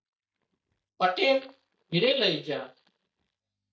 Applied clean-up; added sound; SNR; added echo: neural mask model DeepFilterNet 3.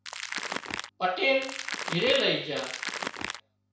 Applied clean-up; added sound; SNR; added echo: none; Crackle; 5 dB; reverberation time 0.6 s.